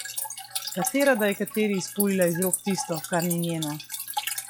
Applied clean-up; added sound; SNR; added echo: classical method log-MMSE.